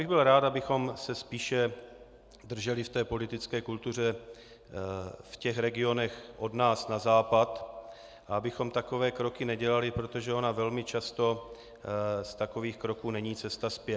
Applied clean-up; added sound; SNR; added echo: none; none; none; none.